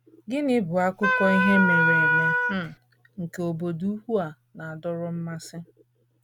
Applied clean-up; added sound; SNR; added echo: none; Wind instrument, woodwind instrument; -5 dB; none.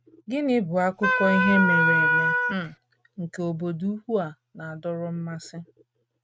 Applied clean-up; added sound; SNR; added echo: neural mask model RNNoise.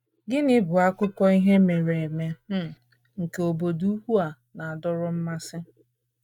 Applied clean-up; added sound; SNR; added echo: neural mask model DeepFilterNet 3.